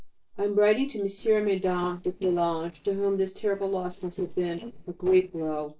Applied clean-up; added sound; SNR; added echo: neural separator model SepFormer DNS4.